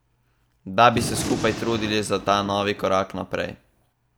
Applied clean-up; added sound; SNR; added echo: none; Gunshot, gunfire; 9 dB; none.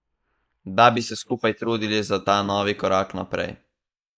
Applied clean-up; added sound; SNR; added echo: neural mask model Resemble Enhance denoiser.